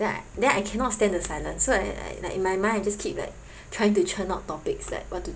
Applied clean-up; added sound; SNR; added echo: none; none; none; none.